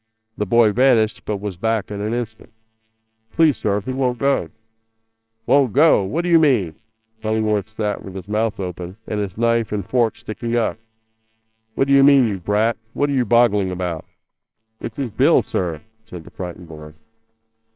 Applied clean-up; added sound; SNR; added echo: neural separator model SepFormer WHAMR!.